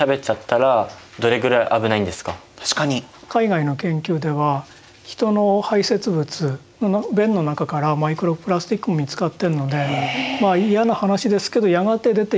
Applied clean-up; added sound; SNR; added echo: none; none; none; none.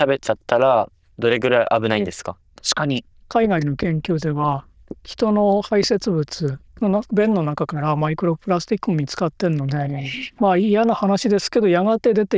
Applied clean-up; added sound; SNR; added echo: neural diffusion model UNIVERSE++.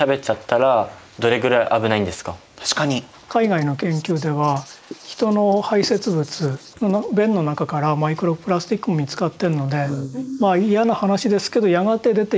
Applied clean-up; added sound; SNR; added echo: neural mask model Resemble Enhance denoiser.